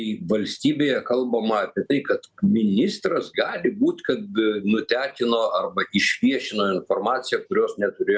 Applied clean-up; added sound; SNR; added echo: none; none; none; none.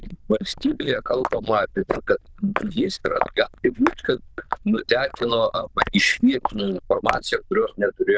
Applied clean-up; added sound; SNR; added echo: neural diffusion model UNIVERSE++.